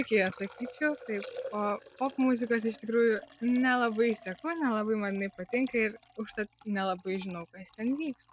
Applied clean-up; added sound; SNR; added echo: none; Liquid; 19 dB; none.